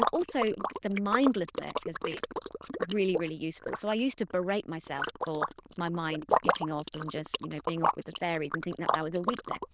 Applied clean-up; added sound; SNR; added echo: neural diffusion model UNIVERSE++.